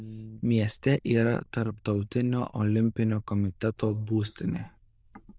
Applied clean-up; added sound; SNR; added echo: neural diffusion model UNIVERSE++.